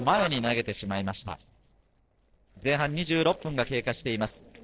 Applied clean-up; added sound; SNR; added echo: neural separator model SepFormer DNS4.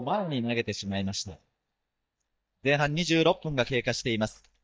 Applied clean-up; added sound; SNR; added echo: neural mask model DeepFilterNet 3.